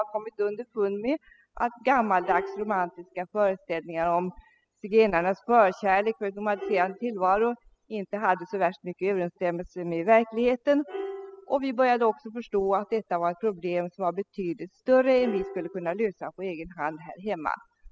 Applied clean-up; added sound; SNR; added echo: classical method spectral subtraction.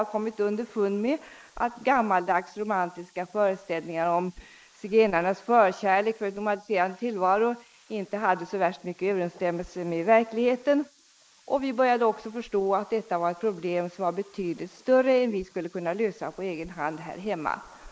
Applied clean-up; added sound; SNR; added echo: neural mask model Resemble Enhance denoiser.